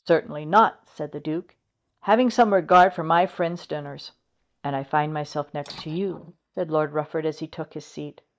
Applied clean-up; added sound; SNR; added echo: neural mask model DeepFilterNet 3.